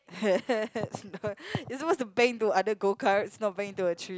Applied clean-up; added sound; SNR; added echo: none; none; none; none.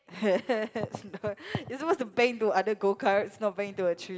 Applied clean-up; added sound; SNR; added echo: none; none; none; reverberation time 1.1 s.